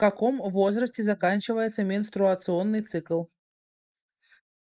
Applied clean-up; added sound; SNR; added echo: neural mask model Resemble Enhance denoiser.